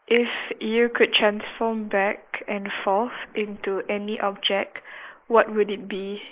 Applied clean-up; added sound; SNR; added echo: neural mask model Resemble Enhance denoiser.